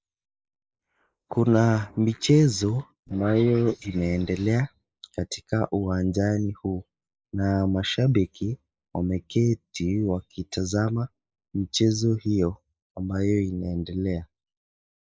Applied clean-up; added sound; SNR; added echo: neural mask model Resemble Enhance denoiser.